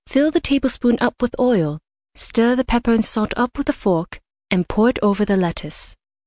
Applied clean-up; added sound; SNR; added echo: none; none; none; none.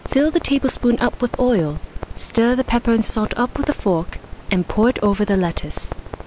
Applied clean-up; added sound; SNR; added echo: none; Crackle; 10 dB; none.